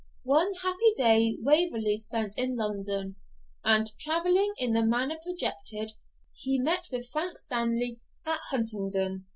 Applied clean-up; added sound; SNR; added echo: none; none; none; none.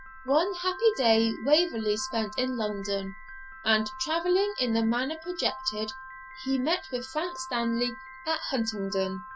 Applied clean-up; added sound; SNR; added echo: none; Piano; 15 dB; none.